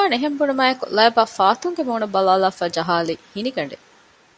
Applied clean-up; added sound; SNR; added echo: none; none; none; none.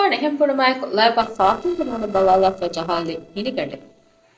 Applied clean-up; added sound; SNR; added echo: neural separator model SepFormer DNS4.